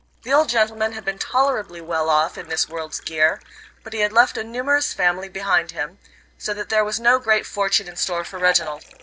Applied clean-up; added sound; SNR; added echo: neural separator model SepFormer DNS4.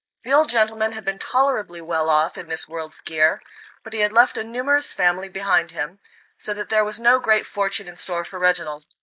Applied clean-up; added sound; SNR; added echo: neural mask model Resemble Enhance denoiser.